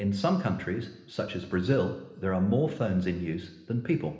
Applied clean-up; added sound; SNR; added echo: none; none; none; reverberation time 1.1 s.